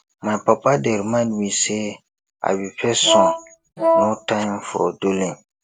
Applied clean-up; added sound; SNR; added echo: none; Wind instrument, woodwind instrument; -2 dB; none.